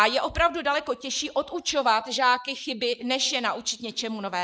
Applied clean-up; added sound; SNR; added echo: neural mask model Resemble Enhance denoiser.